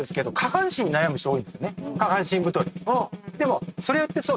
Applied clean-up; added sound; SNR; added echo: neural mask model RNNoise.